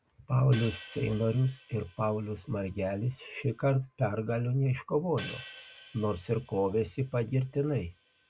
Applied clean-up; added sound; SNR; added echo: none; Hi-hat; 20 dB; none.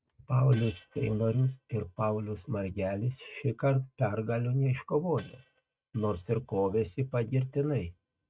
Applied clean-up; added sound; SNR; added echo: neural mask model RNNoise.